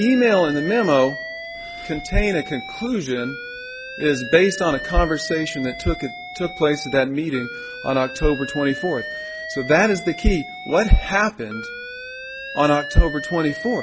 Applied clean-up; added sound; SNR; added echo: none; Alarm; 12 dB; none.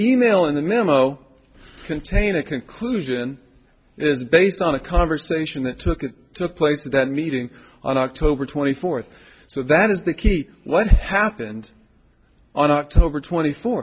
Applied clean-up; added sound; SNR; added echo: none; none; none; none.